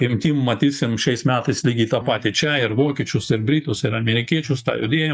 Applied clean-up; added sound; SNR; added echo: neural mask model DeepFilterNet 3.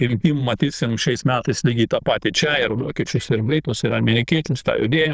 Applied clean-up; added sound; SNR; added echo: neural diffusion model UNIVERSE++.